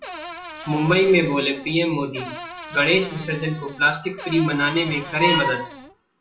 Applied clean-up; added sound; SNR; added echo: none; Cupboard open or close / Door; 14 dB; reverberation time 0.2 s.